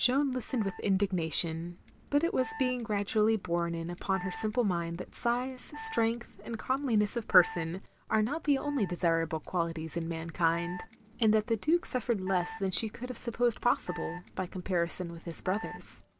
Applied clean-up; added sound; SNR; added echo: none; Alarm; 17 dB; none.